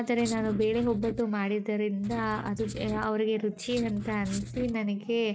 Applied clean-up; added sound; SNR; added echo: neural mask model RNNoise.